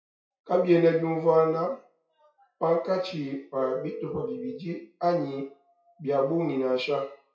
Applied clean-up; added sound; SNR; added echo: classical method WPE with log-MMSE.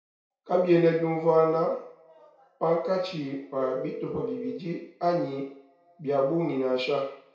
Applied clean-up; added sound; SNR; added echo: none; Telephone; 8 dB; reverberation time 0.6 s.